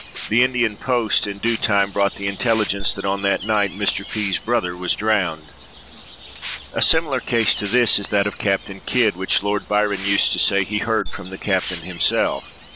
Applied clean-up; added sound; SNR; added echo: none; Gull, seagull + Liquid; 10 dB; none.